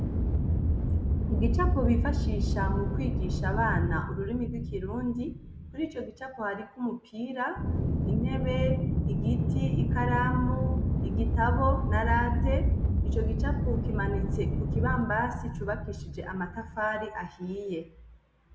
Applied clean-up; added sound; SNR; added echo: none; Aircraft; -5 dB; none.